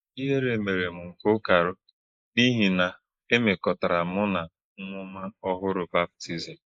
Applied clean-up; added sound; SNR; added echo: neural mask model Resemble Enhance denoiser.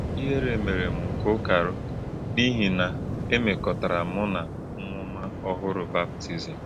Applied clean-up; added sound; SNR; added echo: none; Waves, surf; 4 dB; none.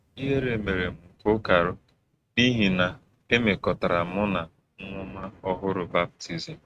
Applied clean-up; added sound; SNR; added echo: neural mask model RNNoise.